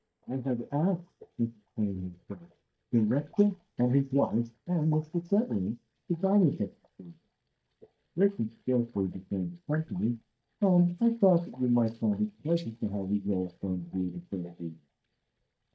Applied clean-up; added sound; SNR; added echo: neural mask model DeepFilterNet 3.